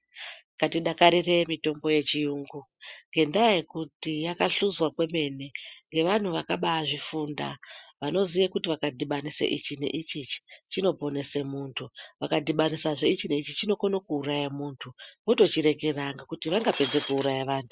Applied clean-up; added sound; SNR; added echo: classical method spectral subtraction.